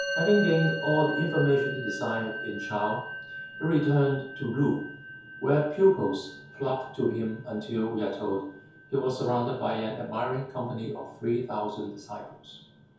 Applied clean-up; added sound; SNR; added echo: none; Musical instrument; 11 dB; reverberation time 0.6 s.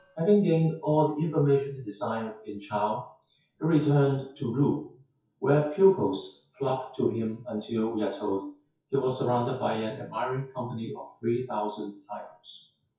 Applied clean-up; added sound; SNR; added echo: classical method WPE with log-MMSE.